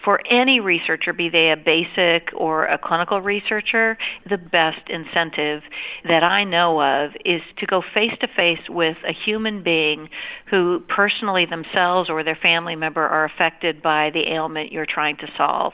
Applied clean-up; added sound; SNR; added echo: none; none; none; none.